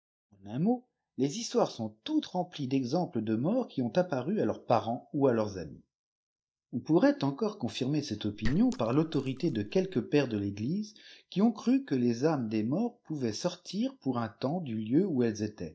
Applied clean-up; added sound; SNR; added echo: neural mask model DeepFilterNet 3.